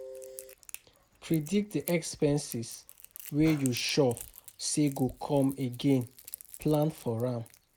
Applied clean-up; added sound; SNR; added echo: none; Gunshot, gunfire + Crackle; 18 dB; none.